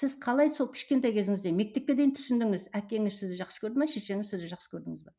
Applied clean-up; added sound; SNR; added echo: none; none; none; none.